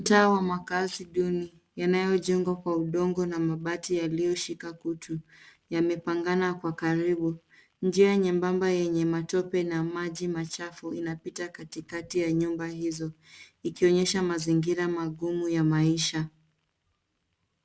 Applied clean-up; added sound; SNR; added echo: none; none; none; none.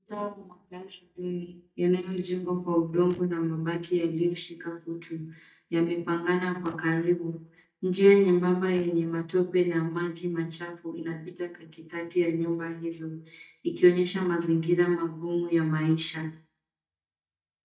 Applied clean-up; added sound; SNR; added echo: neural mask model DeepFilterNet 3.